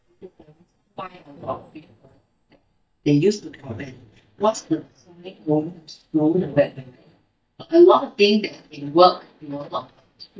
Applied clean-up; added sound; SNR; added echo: neural mask model DeepFilterNet 3.